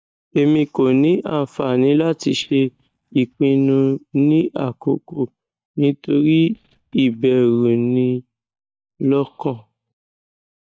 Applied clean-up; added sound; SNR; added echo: neural mask model DeepFilterNet 3.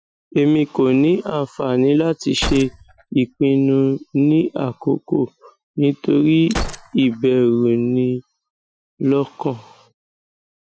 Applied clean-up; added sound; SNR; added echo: classical method Wiener filter.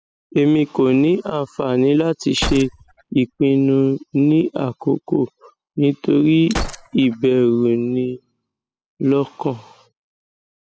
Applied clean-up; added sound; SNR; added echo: classical method spectral subtraction.